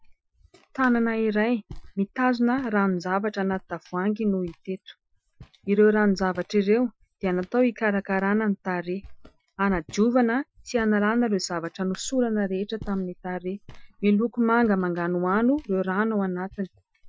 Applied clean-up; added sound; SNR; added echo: classical method Wiener filter.